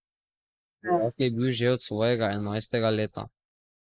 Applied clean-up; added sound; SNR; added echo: neural mask model Resemble Enhance denoiser.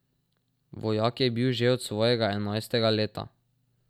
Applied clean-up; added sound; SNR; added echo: none; none; none; none.